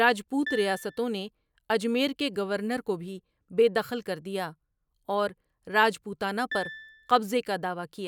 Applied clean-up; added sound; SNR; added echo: none; Piano; 12 dB; none.